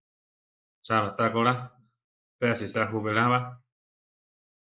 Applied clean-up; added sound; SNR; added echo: neural mask model Resemble Enhance denoiser.